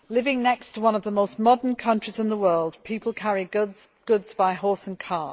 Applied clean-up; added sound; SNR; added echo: neural mask model Resemble Enhance denoiser.